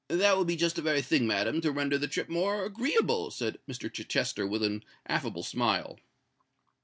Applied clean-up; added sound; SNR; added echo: none; none; none; none.